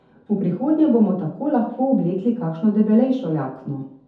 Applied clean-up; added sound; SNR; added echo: none; none; none; reverberation time 0.5 s.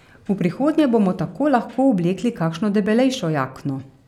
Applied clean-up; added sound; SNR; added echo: none; none; none; none.